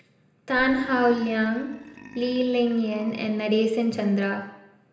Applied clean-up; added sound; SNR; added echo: none; Burping, eructation; 19 dB; reverberation time 0.9 s.